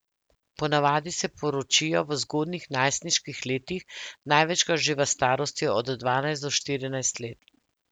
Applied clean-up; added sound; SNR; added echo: none; none; none; none.